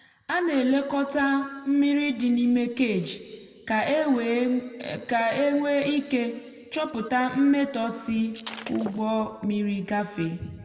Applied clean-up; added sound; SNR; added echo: none; Shatter; 15 dB; reverberation time 1.4 s.